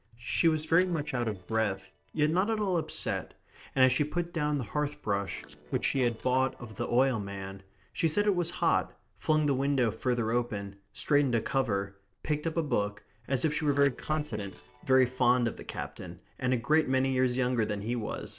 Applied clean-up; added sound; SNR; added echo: neural separator model SepFormer DNS4.